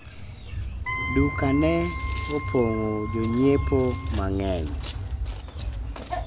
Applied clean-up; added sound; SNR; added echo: none; Wind instrument, woodwind instrument; 10 dB; none.